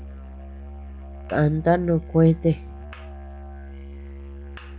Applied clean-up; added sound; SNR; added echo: none; Musical instrument; 12 dB; none.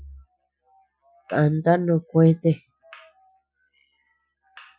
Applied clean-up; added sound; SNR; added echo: classical method Wiener filter.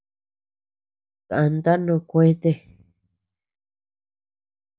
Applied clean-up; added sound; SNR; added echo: none; none; none; none.